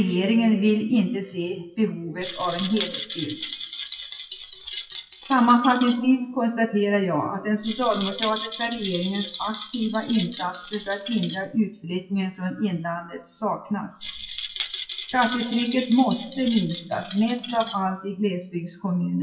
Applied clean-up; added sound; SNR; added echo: classical method WPE with log-MMSE.